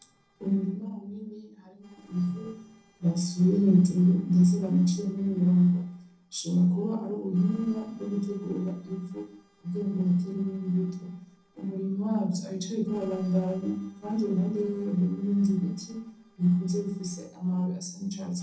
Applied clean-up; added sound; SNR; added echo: neural separator model SepFormer DNS4.